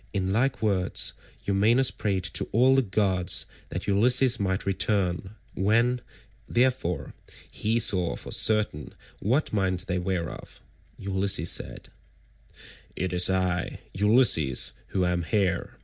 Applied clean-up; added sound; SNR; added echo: none; none; none; none.